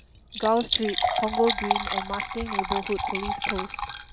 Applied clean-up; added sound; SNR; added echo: none; Liquid; -2 dB; none.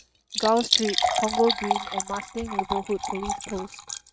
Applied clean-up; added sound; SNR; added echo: neural mask model RNNoise.